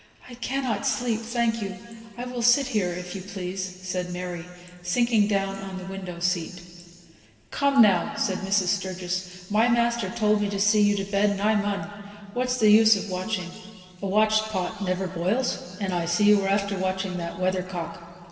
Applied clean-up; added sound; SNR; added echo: none; none; none; reverberation time 2.4 s.